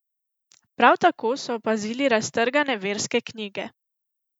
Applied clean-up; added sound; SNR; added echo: none; none; none; none.